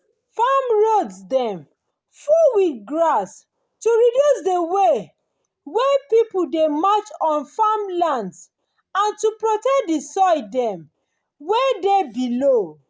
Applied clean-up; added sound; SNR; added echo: none; none; none; none.